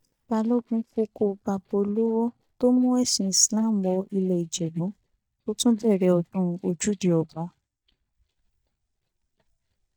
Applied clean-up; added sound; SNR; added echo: neural mask model DeepFilterNet 3.